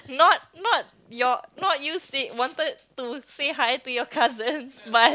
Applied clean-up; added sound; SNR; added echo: none; none; none; none.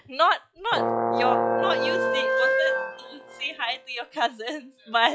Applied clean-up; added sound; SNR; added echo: classical method log-MMSE.